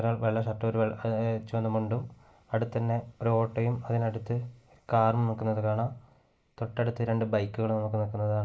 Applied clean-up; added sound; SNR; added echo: neural mask model Resemble Enhance denoiser.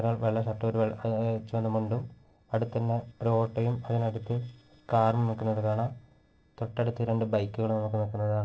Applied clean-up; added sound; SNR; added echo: neural separator model SepFormer DNS4.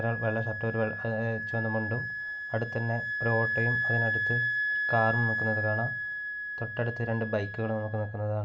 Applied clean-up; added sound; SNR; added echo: none; Wind instrument, woodwind instrument; 1 dB; none.